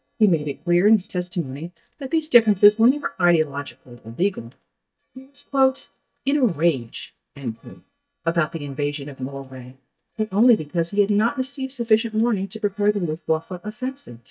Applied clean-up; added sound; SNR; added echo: neural mask model DeepFilterNet 3.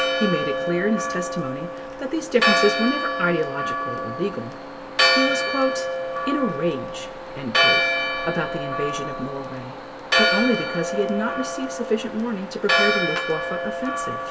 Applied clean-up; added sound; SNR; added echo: none; Church bell; -2 dB; reverberation time 0.7 s.